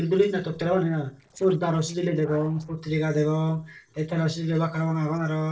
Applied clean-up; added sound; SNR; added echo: neural separator model SepFormer DNS4.